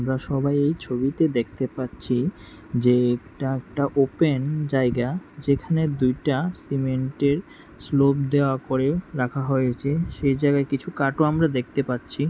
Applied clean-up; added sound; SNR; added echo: none; none; none; none.